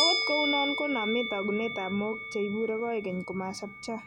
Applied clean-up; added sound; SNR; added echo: none; Musical instrument; 2 dB; none.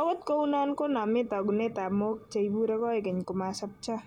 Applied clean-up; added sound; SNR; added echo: neural mask model Resemble Enhance denoiser.